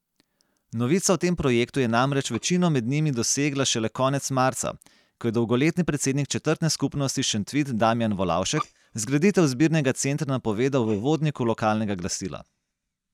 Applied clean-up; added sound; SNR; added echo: neural mask model DeepFilterNet 3.